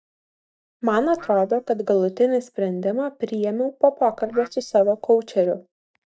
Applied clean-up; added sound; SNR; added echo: neural mask model DeepFilterNet 3.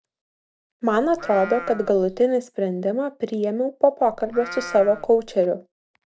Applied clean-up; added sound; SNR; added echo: none; Livestock, farm animals, working animals; 14 dB; none.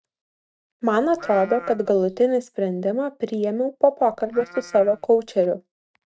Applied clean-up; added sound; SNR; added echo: neural mask model RNNoise.